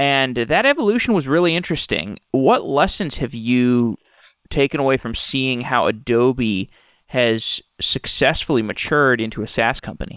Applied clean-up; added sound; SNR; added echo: neural separator model SepFormer WHAM!.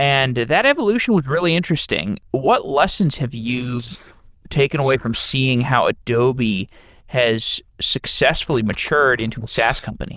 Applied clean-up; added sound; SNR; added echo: neural diffusion model UNIVERSE++.